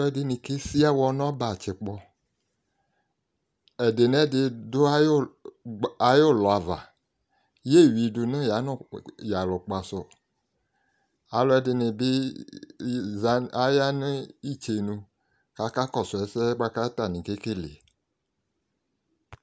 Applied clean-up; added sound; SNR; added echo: none; none; none; none.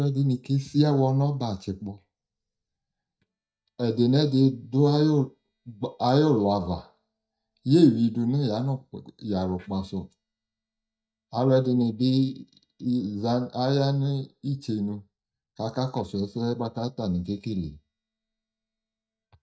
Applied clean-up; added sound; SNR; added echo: neural mask model DeepFilterNet 3.